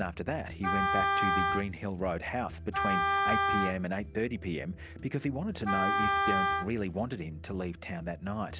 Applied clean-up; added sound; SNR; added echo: none; Wind instrument, woodwind instrument; -3 dB; none.